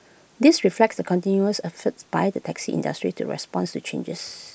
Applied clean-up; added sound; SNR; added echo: none; none; none; none.